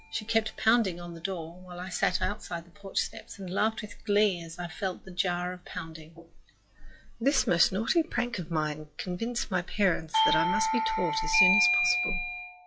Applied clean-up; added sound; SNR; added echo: classical method log-MMSE.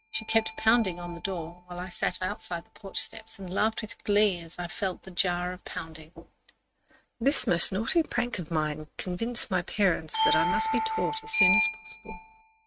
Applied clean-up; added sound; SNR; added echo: neural mask model RNNoise.